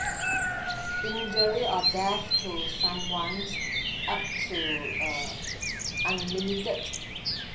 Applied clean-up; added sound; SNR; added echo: none; Bird vocalization, bird call, bird song; -3 dB; reverberation time 0.6 s.